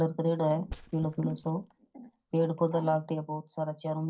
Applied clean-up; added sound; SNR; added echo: neural mask model DeepFilterNet 3.